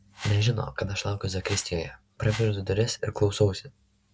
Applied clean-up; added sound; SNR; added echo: none; Whoosh, swoosh, swish; 15 dB; none.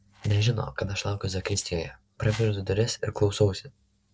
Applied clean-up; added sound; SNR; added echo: neural separator model SepFormer DNS4.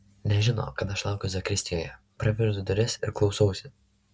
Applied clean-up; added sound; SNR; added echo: none; none; none; none.